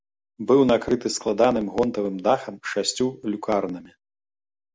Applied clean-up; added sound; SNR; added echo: none; none; none; none.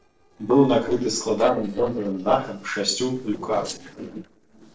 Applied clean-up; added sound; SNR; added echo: neural separator model SepFormer DNS4.